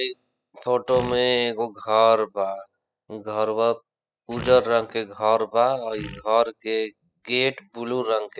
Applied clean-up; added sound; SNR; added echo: classical method spectral subtraction.